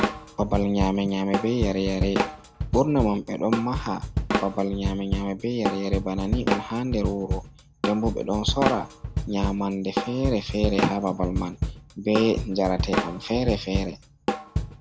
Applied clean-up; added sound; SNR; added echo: none; Drum kit; 3 dB; none.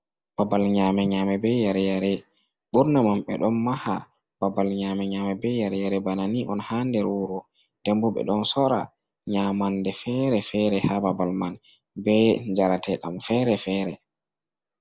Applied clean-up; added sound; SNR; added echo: none; none; none; none.